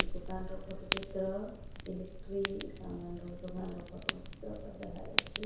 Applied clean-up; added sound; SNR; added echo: none; Fire; -4 dB; reverberation time 0.7 s.